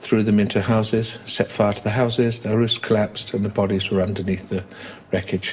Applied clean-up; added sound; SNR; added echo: none; none; none; reverberation time 0.6 s.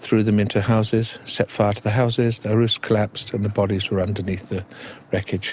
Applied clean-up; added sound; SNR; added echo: none; none; none; none.